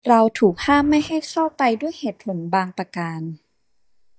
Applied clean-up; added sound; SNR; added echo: neural mask model DeepFilterNet 3.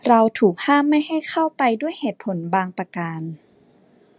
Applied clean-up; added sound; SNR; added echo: none; none; none; none.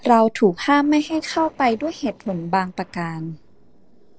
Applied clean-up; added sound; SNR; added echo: neural separator model SepFormer DNS4.